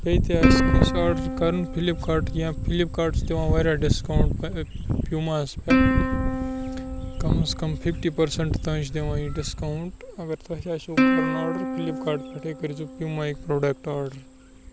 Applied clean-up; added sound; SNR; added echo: none; Plucked string instrument; 5 dB; none.